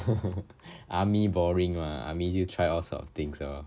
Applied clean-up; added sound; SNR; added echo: none; none; none; none.